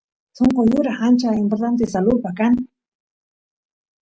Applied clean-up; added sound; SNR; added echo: none; none; none; none.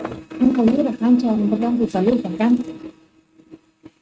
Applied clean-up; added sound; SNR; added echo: neural mask model RNNoise.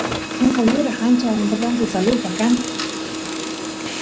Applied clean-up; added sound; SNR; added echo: none; Printer; 6 dB; none.